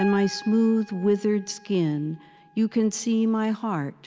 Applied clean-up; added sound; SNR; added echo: none; Piano; 20 dB; none.